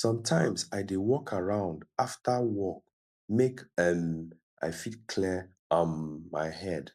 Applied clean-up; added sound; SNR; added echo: none; none; none; none.